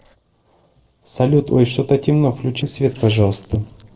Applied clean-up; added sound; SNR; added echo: neural separator model SepFormer DNS4.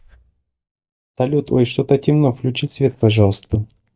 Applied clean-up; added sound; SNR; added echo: neural mask model DeepFilterNet 3.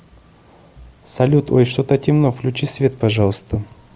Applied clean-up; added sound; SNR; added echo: none; none; none; none.